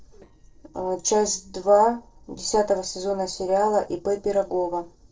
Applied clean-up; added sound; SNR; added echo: neural separator model SepFormer DNS4.